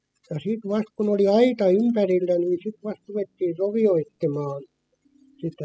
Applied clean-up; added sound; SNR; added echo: classical method spectral subtraction.